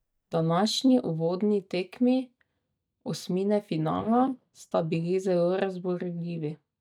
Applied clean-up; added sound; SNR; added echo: neural mask model DeepFilterNet 3.